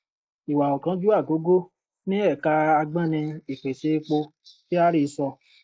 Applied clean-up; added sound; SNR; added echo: neural mask model Resemble Enhance denoiser.